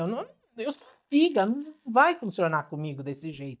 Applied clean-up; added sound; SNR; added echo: neural mask model DeepFilterNet 3.